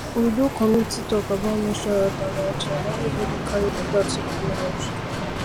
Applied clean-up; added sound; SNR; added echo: none; Bicycle; 3 dB; none.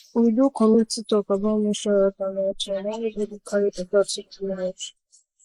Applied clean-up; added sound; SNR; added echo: neural mask model Resemble Enhance denoiser.